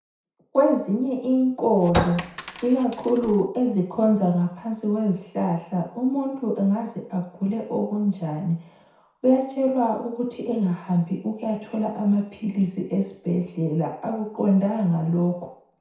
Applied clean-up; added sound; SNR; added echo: none; Chink, clink; 6 dB; reverberation time 0.6 s.